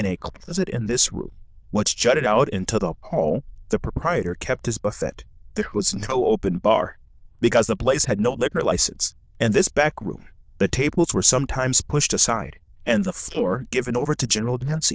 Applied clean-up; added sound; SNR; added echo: neural diffusion model UNIVERSE++.